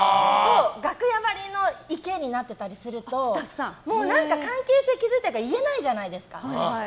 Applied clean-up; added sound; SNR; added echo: none; none; none; none.